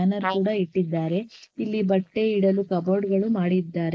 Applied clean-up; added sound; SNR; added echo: neural mask model Resemble Enhance denoiser.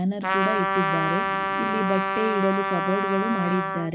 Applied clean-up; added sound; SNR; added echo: none; Trumpet; -1 dB; none.